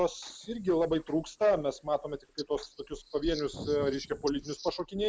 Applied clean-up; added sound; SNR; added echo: none; none; none; none.